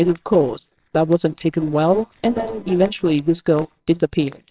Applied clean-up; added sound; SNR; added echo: neural separator model SepFormer WHAMR!.